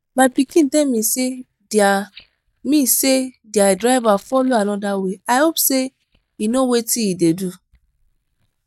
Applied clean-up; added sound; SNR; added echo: neural mask model DeepFilterNet 3.